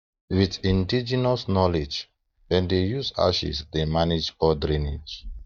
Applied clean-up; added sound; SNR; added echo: neural mask model DeepFilterNet 3.